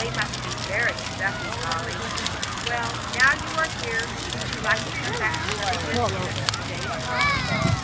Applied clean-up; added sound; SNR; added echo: none; Crackle; -3 dB; none.